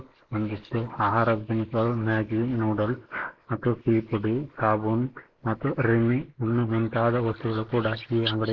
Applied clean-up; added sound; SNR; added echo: neural mask model Resemble Enhance denoiser.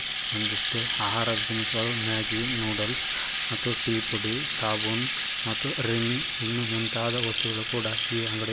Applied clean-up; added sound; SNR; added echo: none; Rattle (instrument); -5 dB; none.